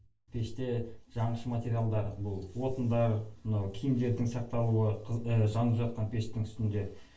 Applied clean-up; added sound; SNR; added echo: none; none; none; reverberation time 0.3 s.